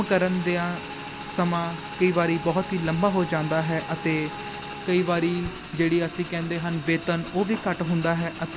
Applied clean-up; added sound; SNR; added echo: none; Motorcycle / Engine; 11 dB; none.